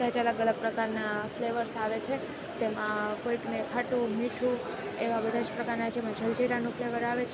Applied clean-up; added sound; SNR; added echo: none; none; none; none.